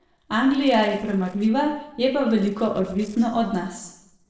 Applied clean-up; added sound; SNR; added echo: neural separator model SepFormer DNS4.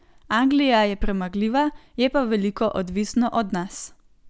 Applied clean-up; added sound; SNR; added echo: none; none; none; none.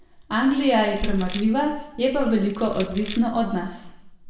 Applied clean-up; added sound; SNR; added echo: none; Crushing; 12 dB; reverberation time 0.8 s.